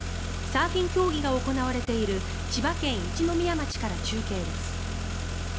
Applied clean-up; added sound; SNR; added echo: none; Car; 1 dB; none.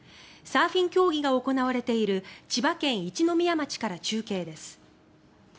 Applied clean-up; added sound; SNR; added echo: none; none; none; none.